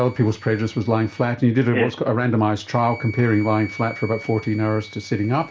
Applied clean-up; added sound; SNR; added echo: none; Wind instrument, woodwind instrument; 20 dB; reverberation time 0.3 s.